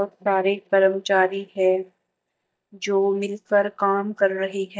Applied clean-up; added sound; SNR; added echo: neural mask model DeepFilterNet 3.